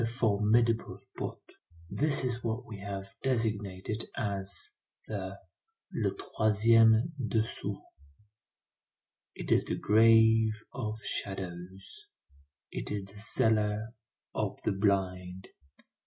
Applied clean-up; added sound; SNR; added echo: none; none; none; none.